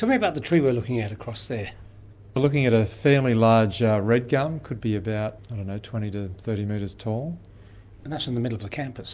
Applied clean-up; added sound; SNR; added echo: none; none; none; none.